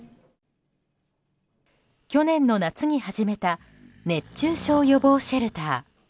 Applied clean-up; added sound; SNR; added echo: none; Breathing; 19 dB; none.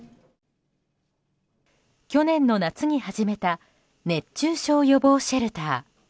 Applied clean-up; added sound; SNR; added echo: none; none; none; none.